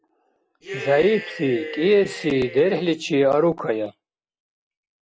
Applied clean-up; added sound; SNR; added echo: none; Cheering; 12 dB; none.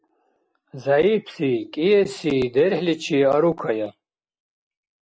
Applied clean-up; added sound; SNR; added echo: none; none; none; none.